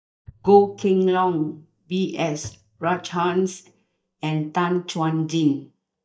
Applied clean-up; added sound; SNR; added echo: neural mask model DeepFilterNet 3.